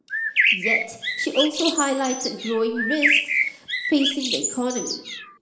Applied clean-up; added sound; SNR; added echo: none; Bird; -1 dB; reverberation time 0.9 s.